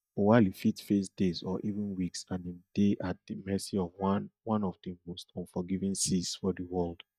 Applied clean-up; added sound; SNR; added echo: neural mask model DeepFilterNet 3.